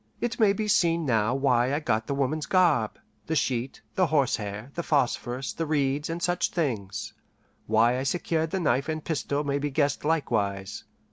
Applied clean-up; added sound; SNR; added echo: none; none; none; none.